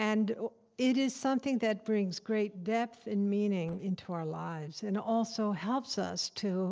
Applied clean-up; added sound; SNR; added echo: neural separator model SepFormer DNS4.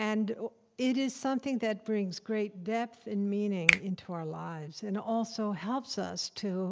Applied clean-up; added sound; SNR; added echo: none; Finger snapping; 2 dB; none.